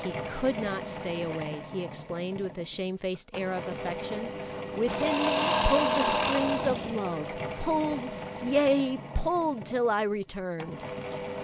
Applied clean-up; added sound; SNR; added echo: none; Engine / Drill / Mechanisms; 3 dB; none.